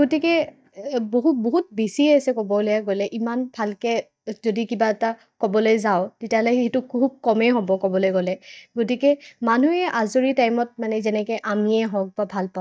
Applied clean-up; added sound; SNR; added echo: neural mask model DeepFilterNet 3.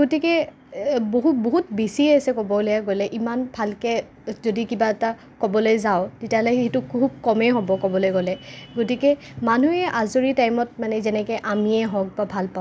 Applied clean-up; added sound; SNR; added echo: none; none; none; none.